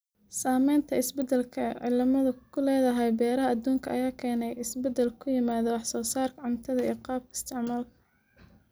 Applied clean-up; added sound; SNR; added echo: none; none; none; none.